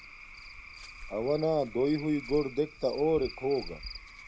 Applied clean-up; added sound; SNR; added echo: none; Cricket / Frog; 14 dB; none.